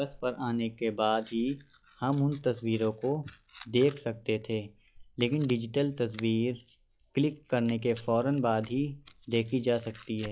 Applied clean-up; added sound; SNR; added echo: classical method log-MMSE.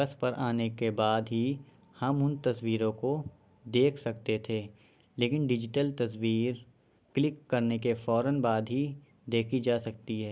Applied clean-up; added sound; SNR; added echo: none; none; none; none.